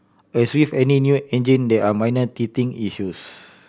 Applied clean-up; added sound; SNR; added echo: none; none; none; none.